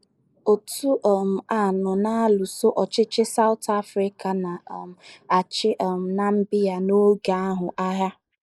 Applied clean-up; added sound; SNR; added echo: neural mask model Resemble Enhance denoiser.